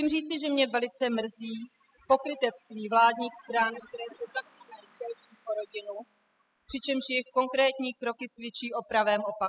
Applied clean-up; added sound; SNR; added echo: classical method spectral subtraction.